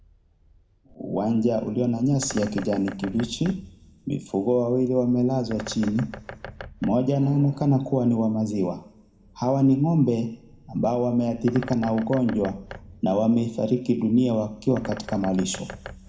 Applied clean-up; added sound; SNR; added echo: none; Bird; 18 dB; reverberation time 0.7 s.